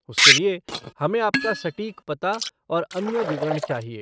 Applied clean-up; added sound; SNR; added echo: neural mask model RNNoise.